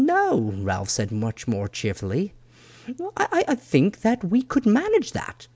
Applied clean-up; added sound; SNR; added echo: none; none; none; none.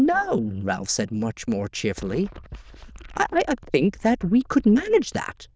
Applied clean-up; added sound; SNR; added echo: neural diffusion model UNIVERSE++.